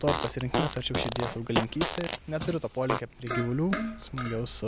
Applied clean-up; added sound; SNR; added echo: none; Fart; 2 dB; none.